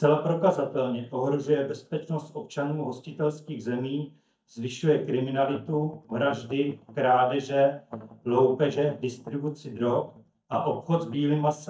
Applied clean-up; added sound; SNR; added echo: neural mask model DeepFilterNet 3.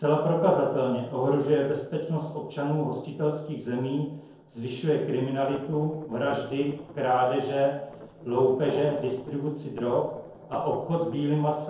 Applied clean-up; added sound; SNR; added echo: neural separator model SepFormer DNS4.